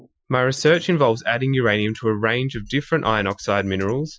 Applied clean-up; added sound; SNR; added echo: classical method Wiener filter.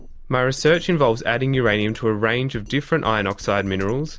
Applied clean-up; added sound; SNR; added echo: none; Drum kit; 18 dB; none.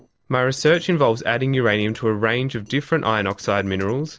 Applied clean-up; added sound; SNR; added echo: neural separator model SepFormer DNS4.